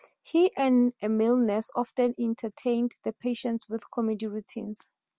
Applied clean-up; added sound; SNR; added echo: none; none; none; none.